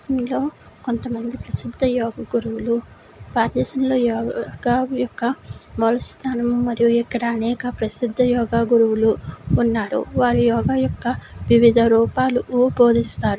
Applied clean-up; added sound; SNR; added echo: none; none; none; none.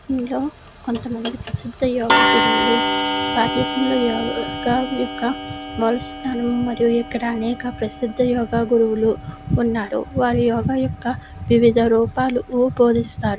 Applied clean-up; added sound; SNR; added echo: none; Clock; 6 dB; none.